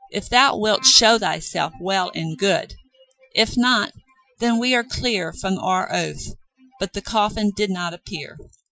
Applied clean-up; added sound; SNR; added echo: classical method Wiener filter.